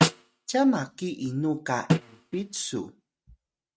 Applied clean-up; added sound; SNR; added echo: neural mask model RNNoise.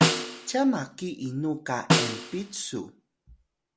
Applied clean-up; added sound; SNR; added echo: none; Snare drum; -2 dB; none.